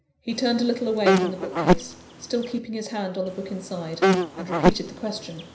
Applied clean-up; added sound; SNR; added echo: none; Insect; -4 dB; reverberation time 0.5 s.